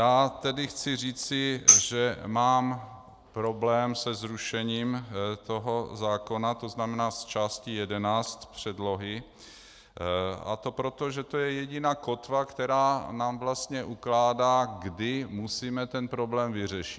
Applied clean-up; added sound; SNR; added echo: none; Tambourine; -4 dB; none.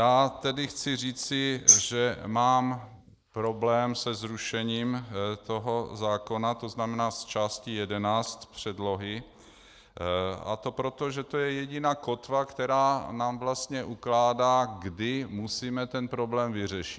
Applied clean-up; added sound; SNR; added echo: neural mask model Resemble Enhance denoiser.